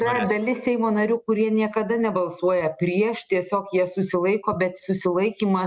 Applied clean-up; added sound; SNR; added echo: none; none; none; none.